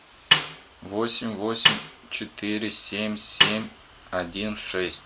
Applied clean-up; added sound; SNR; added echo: none; Snare drum; -3 dB; none.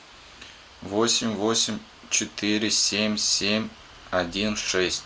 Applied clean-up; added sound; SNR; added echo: none; none; none; none.